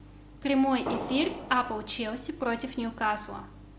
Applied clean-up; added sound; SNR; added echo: none; Fireworks; 8 dB; none.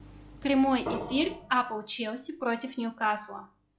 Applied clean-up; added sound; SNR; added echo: classical method log-MMSE.